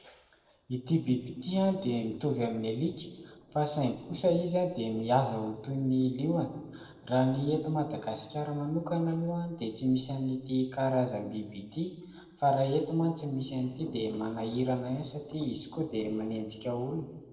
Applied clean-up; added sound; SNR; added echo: neural separator model SepFormer DNS4.